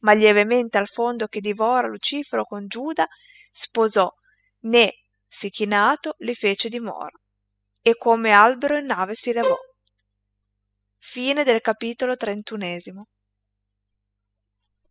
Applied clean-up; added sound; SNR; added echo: classical method spectral subtraction.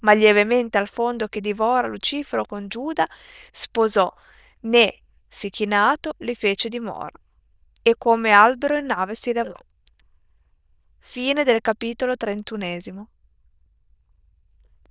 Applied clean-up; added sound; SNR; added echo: neural diffusion model UNIVERSE++.